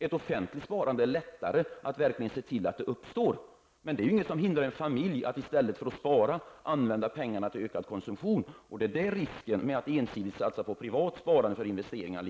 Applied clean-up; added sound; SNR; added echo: none; none; none; none.